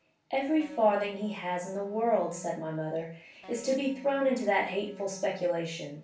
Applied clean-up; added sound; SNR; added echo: none; Electric guitar; 19 dB; reverberation time 0.3 s.